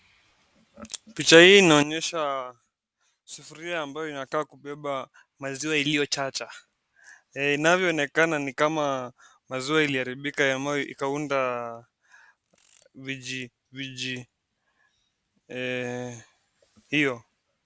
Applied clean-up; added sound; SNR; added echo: none; none; none; none.